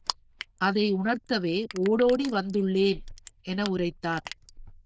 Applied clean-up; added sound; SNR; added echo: neural diffusion model UNIVERSE++.